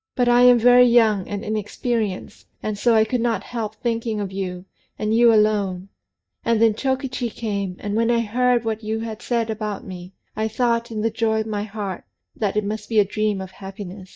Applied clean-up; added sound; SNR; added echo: neural mask model DeepFilterNet 3.